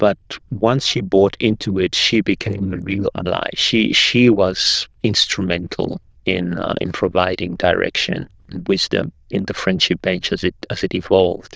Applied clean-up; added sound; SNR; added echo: neural diffusion model UNIVERSE++.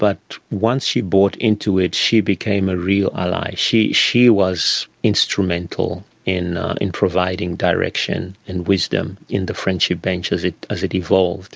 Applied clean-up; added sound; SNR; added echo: none; none; none; none.